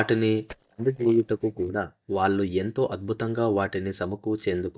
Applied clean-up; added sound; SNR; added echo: neural mask model DeepFilterNet 3.